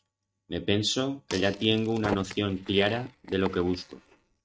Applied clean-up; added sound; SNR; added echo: neural mask model RNNoise.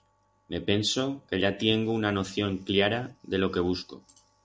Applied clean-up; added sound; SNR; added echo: none; none; none; none.